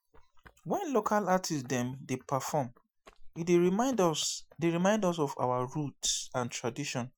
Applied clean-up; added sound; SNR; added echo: classical method Wiener filter.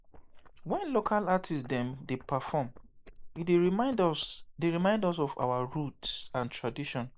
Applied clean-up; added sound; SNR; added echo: neural mask model Resemble Enhance denoiser.